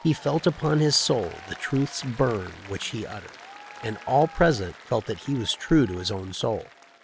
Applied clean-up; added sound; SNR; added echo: none; Applause; 19 dB; none.